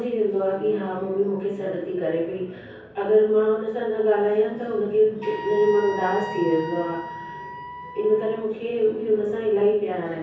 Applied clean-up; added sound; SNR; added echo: none; Wind instrument, woodwind instrument; 12 dB; reverberation time 0.6 s.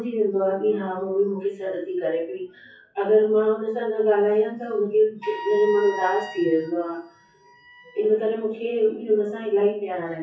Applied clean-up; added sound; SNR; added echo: classical method WPE with log-MMSE.